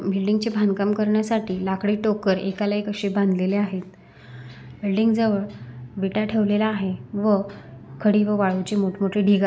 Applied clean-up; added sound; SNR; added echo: none; none; none; none.